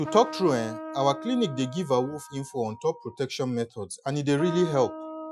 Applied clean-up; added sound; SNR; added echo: classical method Wiener filter.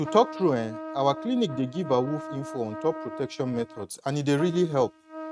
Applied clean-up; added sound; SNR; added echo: neural mask model RNNoise.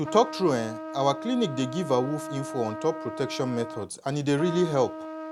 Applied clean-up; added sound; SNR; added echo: none; Trumpet; 10 dB; none.